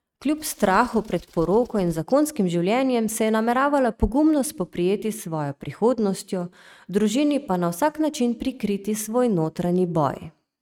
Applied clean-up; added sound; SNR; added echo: neural mask model RNNoise.